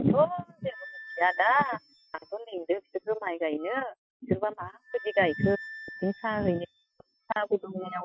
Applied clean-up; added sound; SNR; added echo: classical method Wiener filter.